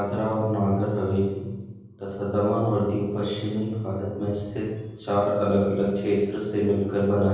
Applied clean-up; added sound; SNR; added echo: none; none; none; reverberation time 1.3 s.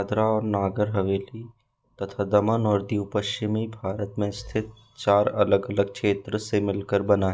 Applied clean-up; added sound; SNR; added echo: none; none; none; none.